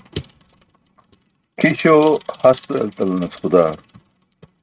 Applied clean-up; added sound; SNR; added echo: neural mask model RNNoise.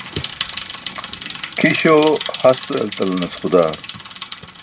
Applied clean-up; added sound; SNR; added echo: none; Bicycle; 12 dB; none.